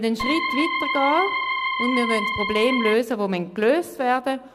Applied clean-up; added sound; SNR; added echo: none; Organ; 2 dB; none.